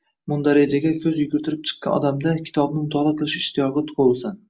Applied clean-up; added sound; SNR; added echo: none; none; none; none.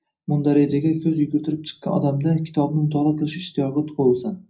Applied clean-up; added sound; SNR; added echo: none; none; none; reverberation time 0.4 s.